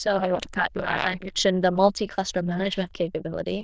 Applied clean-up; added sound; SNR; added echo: neural diffusion model UNIVERSE++.